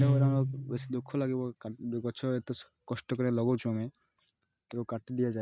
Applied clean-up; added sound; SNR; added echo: neural mask model RNNoise.